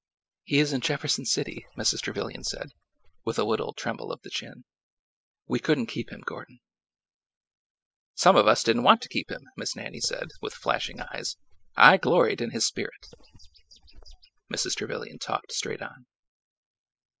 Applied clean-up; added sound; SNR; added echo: classical method spectral subtraction.